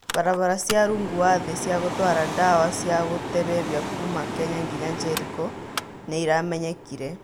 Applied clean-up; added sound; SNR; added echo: none; Mechanical fan; 7 dB; none.